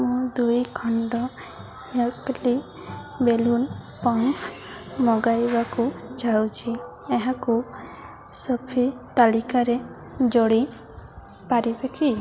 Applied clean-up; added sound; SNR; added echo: none; none; none; none.